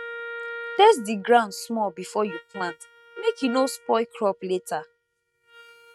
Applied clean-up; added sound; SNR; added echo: neural mask model RNNoise.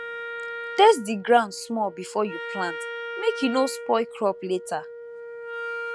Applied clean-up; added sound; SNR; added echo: none; Wind instrument, woodwind instrument; 10 dB; none.